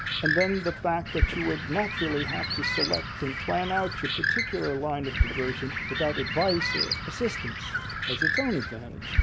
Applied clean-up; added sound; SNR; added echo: none; Bird; -1 dB; none.